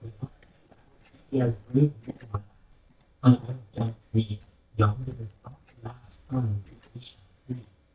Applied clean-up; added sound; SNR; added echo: neural mask model DeepFilterNet 3.